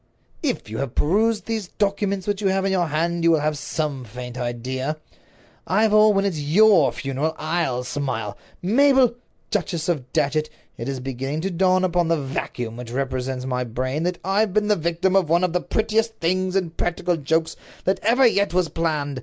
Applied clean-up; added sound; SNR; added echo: none; none; none; none.